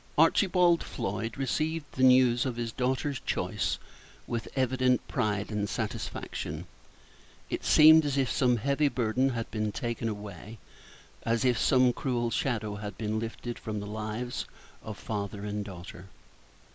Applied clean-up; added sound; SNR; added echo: none; none; none; none.